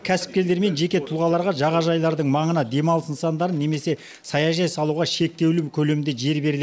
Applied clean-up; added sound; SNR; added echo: none; none; none; none.